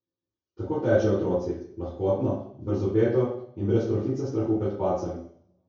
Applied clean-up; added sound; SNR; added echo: none; none; none; reverberation time 0.6 s.